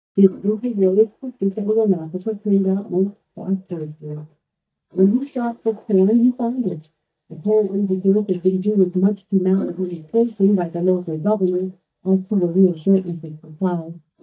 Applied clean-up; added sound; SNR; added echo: neural mask model DeepFilterNet 3.